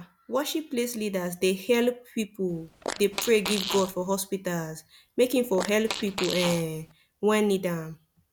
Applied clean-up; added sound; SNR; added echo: none; Fart; 8 dB; none.